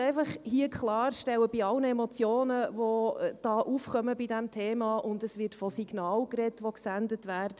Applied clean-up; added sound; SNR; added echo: none; none; none; none.